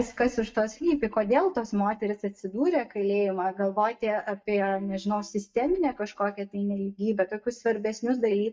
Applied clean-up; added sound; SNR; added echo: neural mask model DeepFilterNet 3.